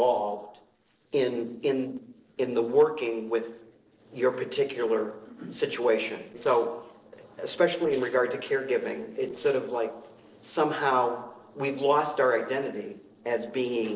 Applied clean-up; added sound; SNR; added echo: neural separator model SepFormer DNS4.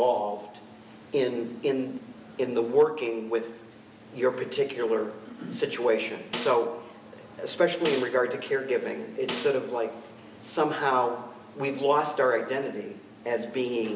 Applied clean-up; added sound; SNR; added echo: none; Snare drum; 11 dB; none.